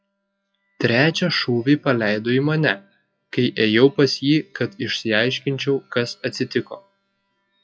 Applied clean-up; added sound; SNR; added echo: classical method WPE with log-MMSE.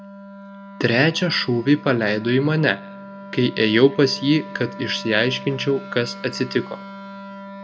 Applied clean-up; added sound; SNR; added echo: none; Wind instrument, woodwind instrument; 15 dB; reverberation time 0.9 s.